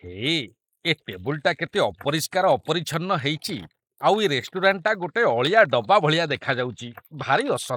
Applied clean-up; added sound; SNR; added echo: neural mask model Resemble Enhance denoiser.